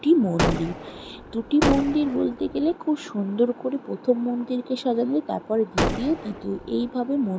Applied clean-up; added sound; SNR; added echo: none; Gunshot, gunfire; 4 dB; none.